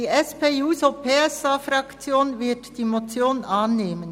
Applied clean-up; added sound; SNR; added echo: none; none; none; none.